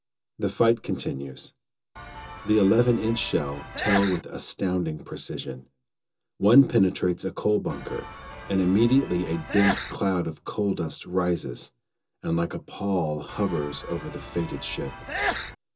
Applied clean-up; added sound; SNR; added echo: none; Sneeze / Church bell; 8 dB; reverberation time 0.2 s.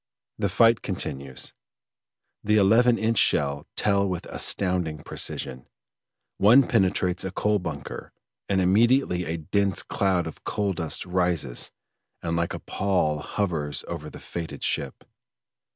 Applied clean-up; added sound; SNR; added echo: none; none; none; none.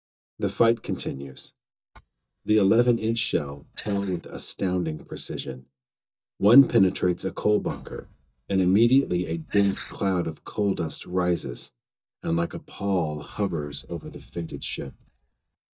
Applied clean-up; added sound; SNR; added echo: neural mask model DeepFilterNet 3.